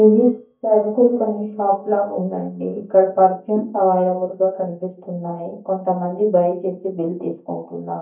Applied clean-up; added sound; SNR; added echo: neural mask model DeepFilterNet 3.